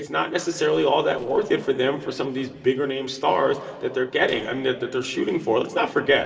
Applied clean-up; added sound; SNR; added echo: neural separator model SepFormer DNS4.